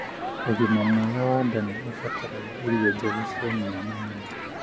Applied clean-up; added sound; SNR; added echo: none; Human group actions; 5 dB; none.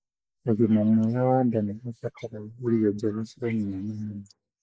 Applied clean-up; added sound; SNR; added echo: neural mask model Resemble Enhance denoiser.